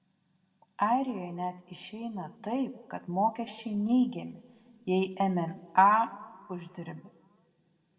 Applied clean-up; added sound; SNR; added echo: none; none; none; reverberation time 1.5 s.